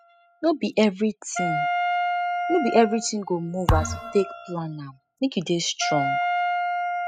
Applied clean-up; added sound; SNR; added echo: classical method spectral subtraction.